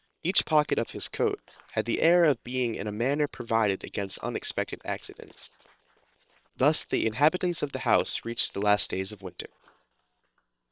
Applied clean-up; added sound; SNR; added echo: neural separator model SepFormer WHAM!.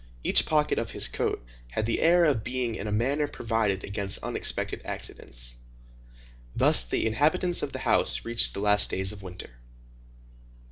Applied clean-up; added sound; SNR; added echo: none; none; none; none.